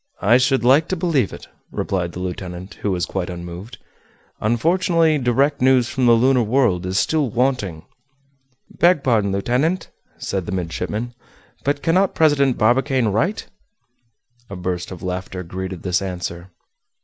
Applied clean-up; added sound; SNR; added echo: none; none; none; none.